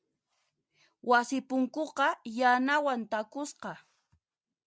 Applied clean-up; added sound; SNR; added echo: none; none; none; none.